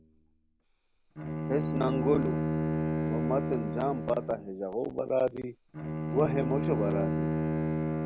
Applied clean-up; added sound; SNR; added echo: none; Bowed string instrument; -1 dB; none.